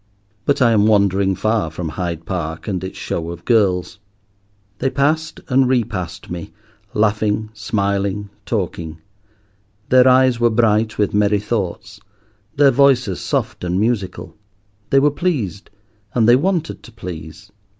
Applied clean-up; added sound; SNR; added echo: none; none; none; none.